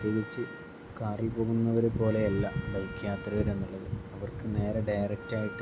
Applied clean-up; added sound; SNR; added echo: none; Wind instrument, woodwind instrument; 15 dB; none.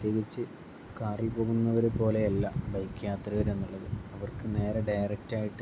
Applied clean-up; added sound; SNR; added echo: none; none; none; none.